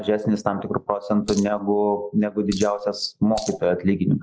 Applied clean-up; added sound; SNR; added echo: classical method log-MMSE.